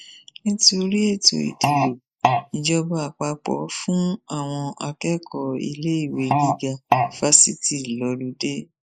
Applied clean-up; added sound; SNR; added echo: neural mask model Resemble Enhance denoiser.